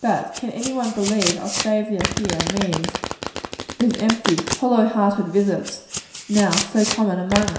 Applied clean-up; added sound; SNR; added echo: none; Domestic sounds, home sounds; 6 dB; reverberation time 0.7 s.